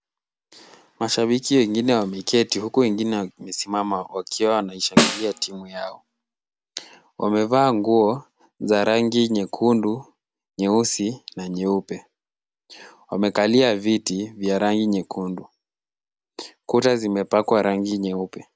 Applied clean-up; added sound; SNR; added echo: none; Snare drum; 1 dB; none.